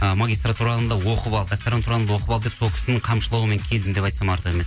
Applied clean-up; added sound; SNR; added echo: none; none; none; none.